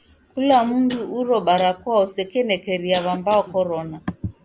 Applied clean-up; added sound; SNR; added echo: none; Cough; 18 dB; none.